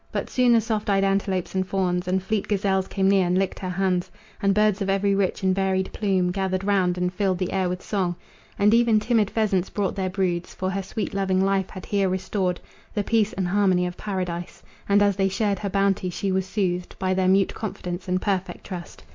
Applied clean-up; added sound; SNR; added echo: none; none; none; none.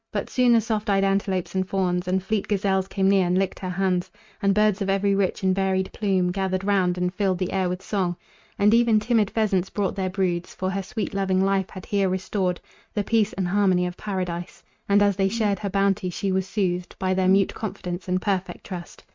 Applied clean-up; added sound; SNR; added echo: neural mask model RNNoise.